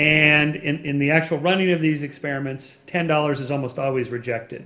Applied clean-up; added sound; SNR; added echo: none; none; none; reverberation time 1.9 s.